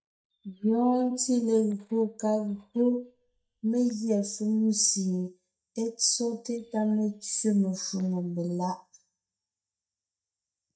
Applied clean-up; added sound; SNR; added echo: neural mask model DeepFilterNet 3.